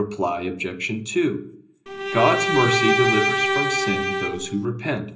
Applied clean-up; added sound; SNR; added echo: none; Bowed string instrument; -2 dB; reverberation time 0.5 s.